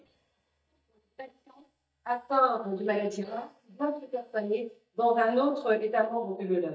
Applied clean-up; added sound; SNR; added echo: neural mask model DeepFilterNet 3.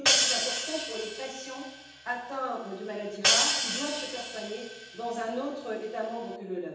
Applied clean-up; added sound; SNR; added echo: none; Hi-hat; -4 dB; reverberation time 0.9 s.